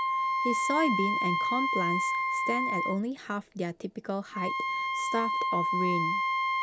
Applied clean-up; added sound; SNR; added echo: none; Wind instrument, woodwind instrument; -4 dB; none.